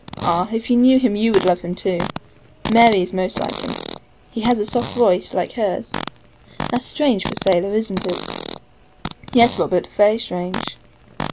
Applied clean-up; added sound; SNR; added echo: none; Fart; 11 dB; none.